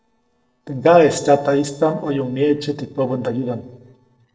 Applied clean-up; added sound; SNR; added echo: neural separator model SepFormer DNS4.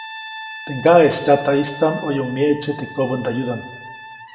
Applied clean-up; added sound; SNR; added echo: none; Brass instrument; 15 dB; reverberation time 0.8 s.